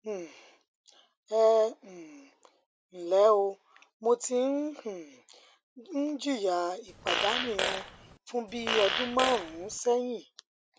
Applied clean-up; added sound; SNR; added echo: none; Fart; 2 dB; none.